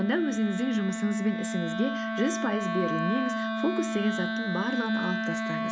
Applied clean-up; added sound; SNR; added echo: none; Wind instrument, woodwind instrument; 1 dB; none.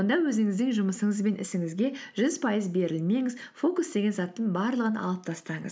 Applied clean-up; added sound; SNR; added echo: none; none; none; none.